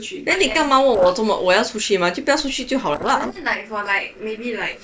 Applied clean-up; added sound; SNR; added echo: neural separator model SepFormer DNS4.